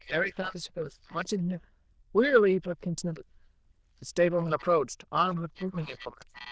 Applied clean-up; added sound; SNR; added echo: neural diffusion model UNIVERSE++.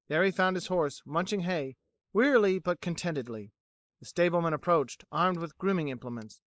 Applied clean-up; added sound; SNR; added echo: neural mask model Resemble Enhance denoiser.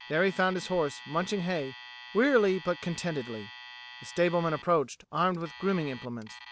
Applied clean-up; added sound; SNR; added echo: none; Alarm; 17 dB; none.